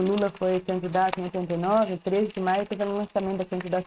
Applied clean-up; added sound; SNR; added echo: neural mask model RNNoise.